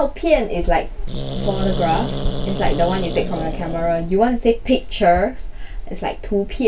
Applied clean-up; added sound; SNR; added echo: none; Growling; 3 dB; reverberation time 0.2 s.